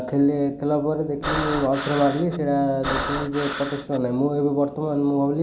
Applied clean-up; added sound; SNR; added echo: none; Breathing; 6 dB; none.